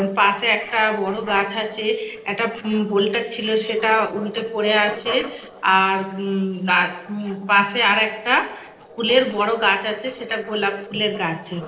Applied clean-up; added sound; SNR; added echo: neural separator model SepFormer DNS4.